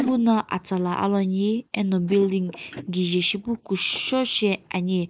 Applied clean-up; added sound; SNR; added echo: neural mask model Resemble Enhance denoiser.